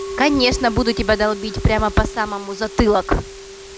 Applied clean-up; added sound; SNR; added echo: none; Musical instrument; 13 dB; none.